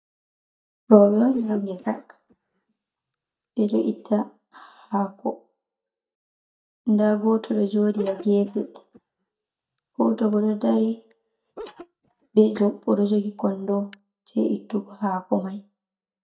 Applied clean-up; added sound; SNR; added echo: neural mask model DeepFilterNet 3.